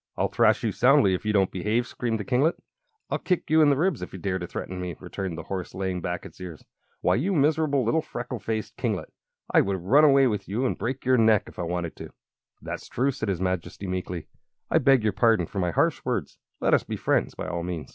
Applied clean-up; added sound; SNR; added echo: none; none; none; none.